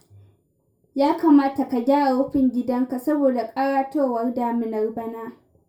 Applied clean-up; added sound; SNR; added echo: none; none; none; reverberation time 0.3 s.